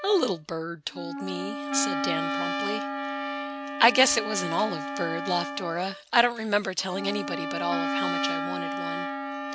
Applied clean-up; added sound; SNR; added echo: none; Trumpet + Wind instrument, woodwind instrument; 3 dB; none.